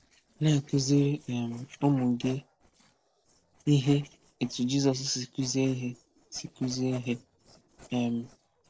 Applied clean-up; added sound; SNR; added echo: neural separator model SepFormer DNS4.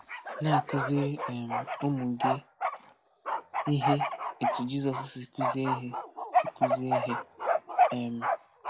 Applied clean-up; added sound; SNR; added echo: none; Bark; -3 dB; none.